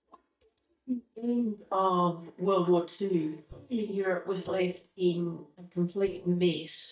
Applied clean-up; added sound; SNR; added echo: neural mask model DeepFilterNet 3.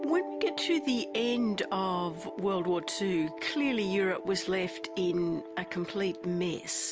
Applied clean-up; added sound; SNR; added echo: none; none; none; none.